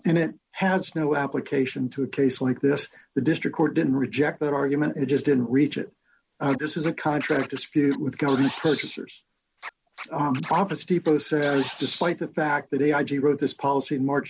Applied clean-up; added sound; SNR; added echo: none; Scratching (performance technique); 16 dB; none.